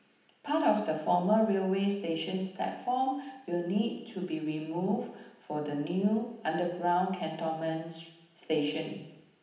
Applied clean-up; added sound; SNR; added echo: none; none; none; reverberation time 0.9 s.